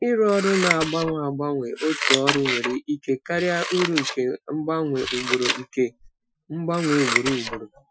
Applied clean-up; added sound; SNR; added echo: classical method Wiener filter.